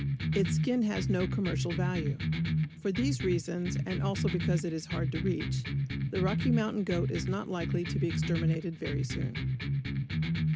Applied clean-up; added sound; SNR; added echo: none; Electric guitar; -2 dB; none.